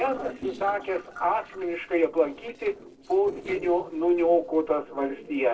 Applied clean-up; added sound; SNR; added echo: neural separator model SepFormer DNS4.